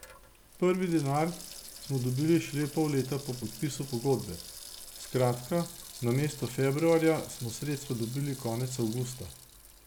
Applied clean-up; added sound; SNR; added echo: none; Sink (filling or washing) / Water tap, faucet; 15 dB; none.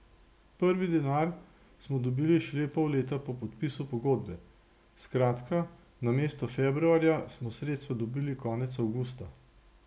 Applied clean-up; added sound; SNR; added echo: none; none; none; none.